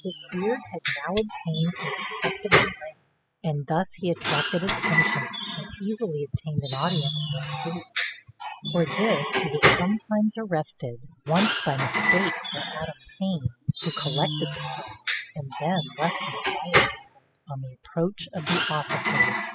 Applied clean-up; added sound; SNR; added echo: classical method spectral subtraction.